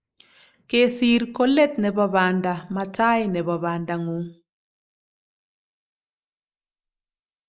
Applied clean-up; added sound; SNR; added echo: neural mask model Resemble Enhance denoiser.